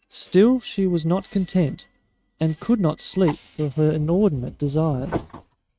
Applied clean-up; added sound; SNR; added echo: neural mask model RNNoise.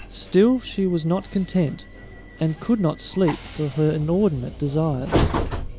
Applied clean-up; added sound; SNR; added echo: none; Train; 7 dB; none.